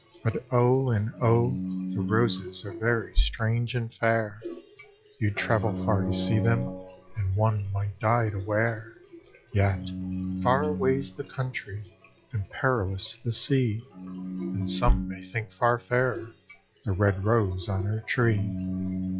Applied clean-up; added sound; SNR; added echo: classical method log-MMSE.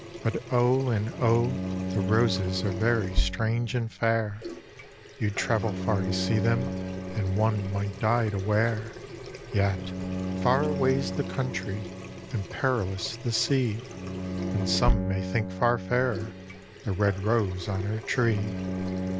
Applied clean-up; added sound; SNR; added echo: none; Bowed string instrument + Sink (filling or washing) / Water tap, faucet; 5 dB; none.